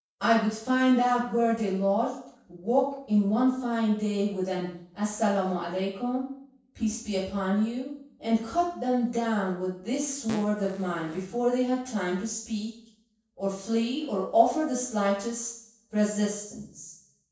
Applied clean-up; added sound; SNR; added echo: neural separator model SepFormer DNS4.